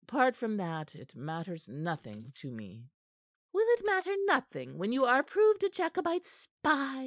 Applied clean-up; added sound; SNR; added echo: neural mask model Resemble Enhance denoiser.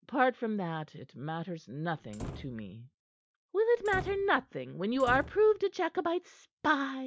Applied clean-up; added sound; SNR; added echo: none; Slam; 13 dB; none.